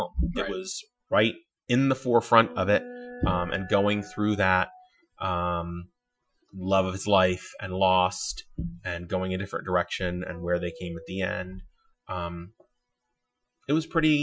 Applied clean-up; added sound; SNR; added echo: classical method Wiener filter.